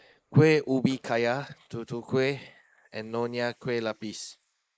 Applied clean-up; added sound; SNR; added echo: neural mask model Resemble Enhance denoiser.